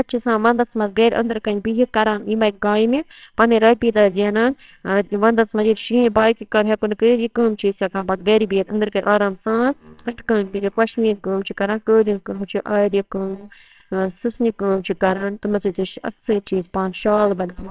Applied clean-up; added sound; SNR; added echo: neural separator model SepFormer WHAMR!.